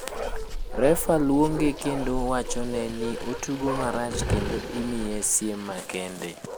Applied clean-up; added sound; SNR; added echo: none; Bark; 4 dB; none.